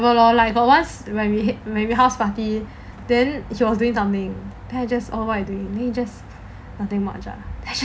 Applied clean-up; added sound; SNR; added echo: none; none; none; none.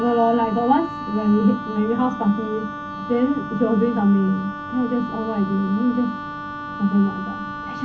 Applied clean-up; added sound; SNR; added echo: none; Wind instrument, woodwind instrument; 10 dB; reverberation time 0.3 s.